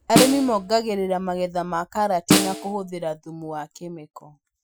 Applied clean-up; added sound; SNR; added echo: classical method Wiener filter.